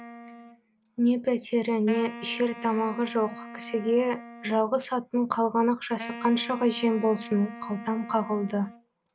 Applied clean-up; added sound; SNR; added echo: none; Wind instrument, woodwind instrument; 15 dB; none.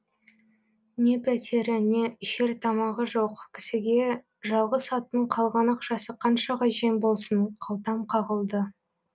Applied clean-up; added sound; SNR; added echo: none; none; none; none.